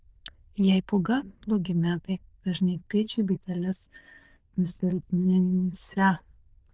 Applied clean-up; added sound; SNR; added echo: neural diffusion model UNIVERSE++.